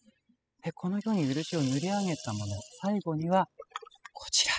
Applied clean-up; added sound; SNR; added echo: classical method spectral subtraction.